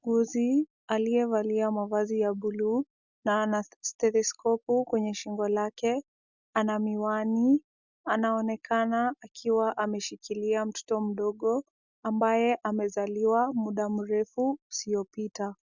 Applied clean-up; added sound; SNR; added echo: none; none; none; none.